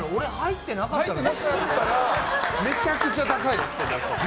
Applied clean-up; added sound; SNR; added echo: none; none; none; none.